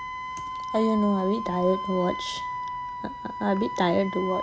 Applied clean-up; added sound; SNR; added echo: none; Wind instrument, woodwind instrument; 6 dB; none.